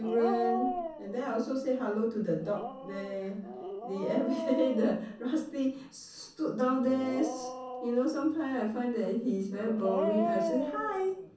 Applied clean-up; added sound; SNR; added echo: none; Dog; 7 dB; reverberation time 0.6 s.